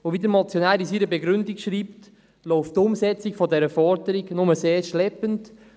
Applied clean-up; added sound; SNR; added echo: none; none; none; none.